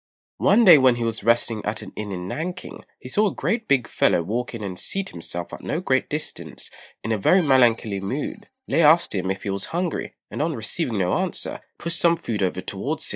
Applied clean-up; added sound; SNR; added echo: neural mask model DeepFilterNet 3.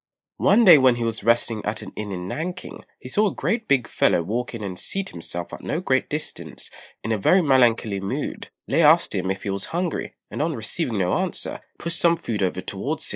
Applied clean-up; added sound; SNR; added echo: neural mask model Resemble Enhance denoiser.